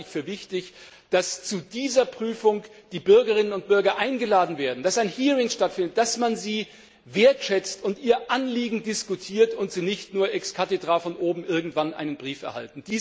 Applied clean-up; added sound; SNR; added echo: none; none; none; none.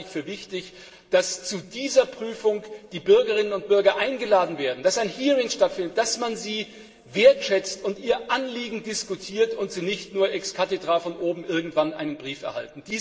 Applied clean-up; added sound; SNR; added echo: none; none; none; reverberation time 2.9 s.